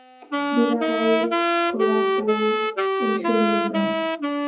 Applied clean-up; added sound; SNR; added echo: classical method WPE with log-MMSE.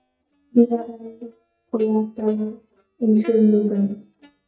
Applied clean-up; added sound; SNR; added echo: neural mask model DeepFilterNet 3.